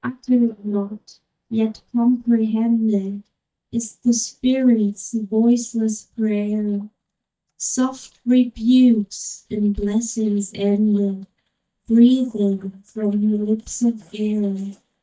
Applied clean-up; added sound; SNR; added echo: neural mask model DeepFilterNet 3.